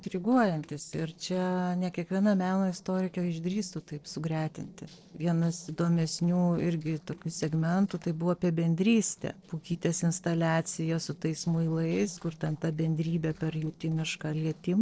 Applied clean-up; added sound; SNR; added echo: neural separator model SepFormer DNS4.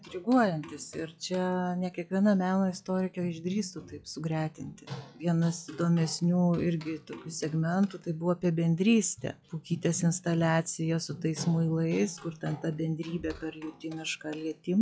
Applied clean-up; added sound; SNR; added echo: classical method log-MMSE.